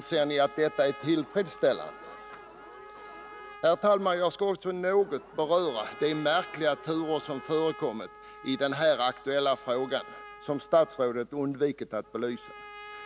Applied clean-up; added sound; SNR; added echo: none; Trumpet + Alarm; 18 dB; none.